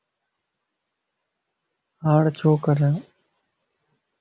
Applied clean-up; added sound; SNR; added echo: none; none; none; none.